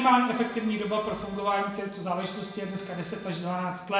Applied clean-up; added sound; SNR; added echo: none; Accordion; 18 dB; reverberation time 0.9 s.